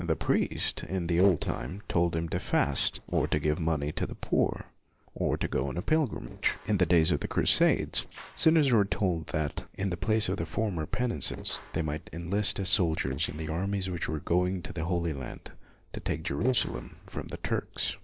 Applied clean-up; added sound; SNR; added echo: neural separator model SepFormer DNS4.